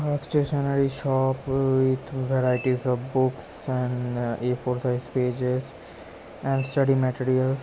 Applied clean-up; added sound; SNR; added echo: none; none; none; none.